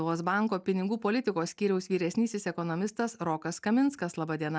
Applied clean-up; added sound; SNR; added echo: none; none; none; none.